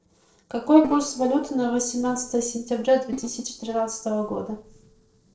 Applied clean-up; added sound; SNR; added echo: neural separator model SepFormer DNS4.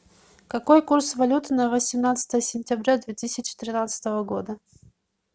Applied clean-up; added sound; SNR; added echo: none; none; none; none.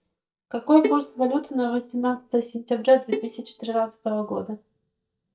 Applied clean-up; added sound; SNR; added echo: neural mask model DeepFilterNet 3.